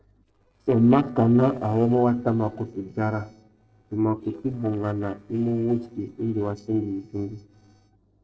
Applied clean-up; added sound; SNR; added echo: neural separator model SepFormer DNS4.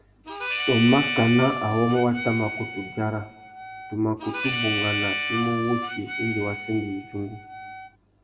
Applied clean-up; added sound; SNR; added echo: none; Harmonica; 4 dB; reverberation time 0.8 s.